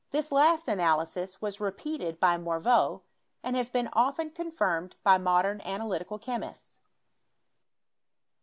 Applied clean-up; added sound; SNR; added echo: none; none; none; none.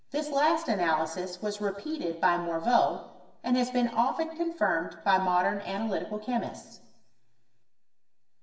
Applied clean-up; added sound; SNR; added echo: none; none; none; reverberation time 1.0 s.